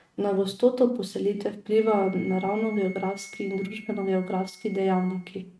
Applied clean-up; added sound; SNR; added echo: neural mask model RNNoise.